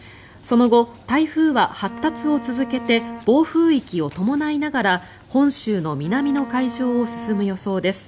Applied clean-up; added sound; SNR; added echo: none; Bowed string instrument; 13 dB; none.